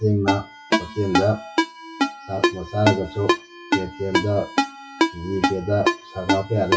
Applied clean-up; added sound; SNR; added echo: classical method WPE with log-MMSE.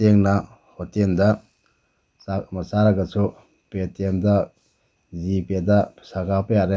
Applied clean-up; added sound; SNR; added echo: none; none; none; none.